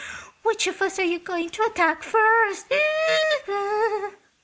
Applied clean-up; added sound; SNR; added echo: none; none; none; none.